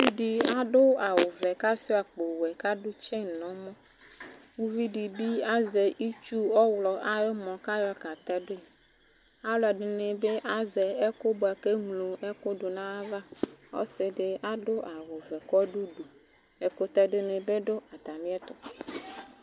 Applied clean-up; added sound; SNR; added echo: none; none; none; none.